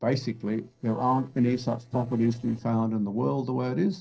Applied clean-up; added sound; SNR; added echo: neural separator model SepFormer DNS4.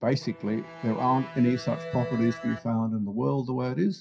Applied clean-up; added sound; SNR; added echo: classical method WPE with log-MMSE.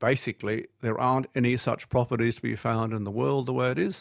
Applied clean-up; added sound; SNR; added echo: none; none; none; none.